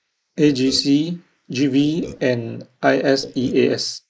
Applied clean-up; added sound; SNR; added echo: neural mask model Resemble Enhance denoiser.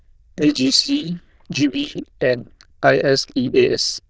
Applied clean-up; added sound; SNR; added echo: neural diffusion model UNIVERSE++.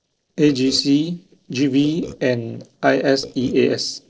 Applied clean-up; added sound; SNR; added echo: neural separator model SepFormer DNS4.